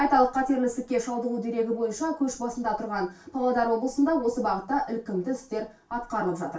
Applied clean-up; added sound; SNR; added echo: none; none; none; reverberation time 0.2 s.